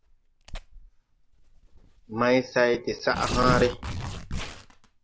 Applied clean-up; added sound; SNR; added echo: none; Tearing; 6 dB; none.